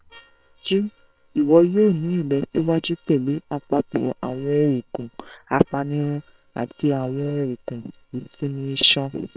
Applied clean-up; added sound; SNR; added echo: neural separator model SepFormer WHAM!.